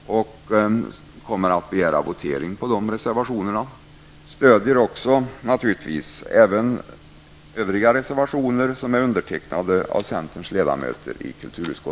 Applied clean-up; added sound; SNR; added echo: none; none; none; none.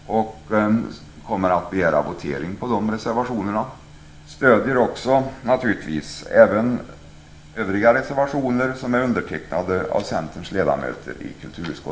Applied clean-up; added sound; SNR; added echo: none; none; none; reverberation time 0.7 s.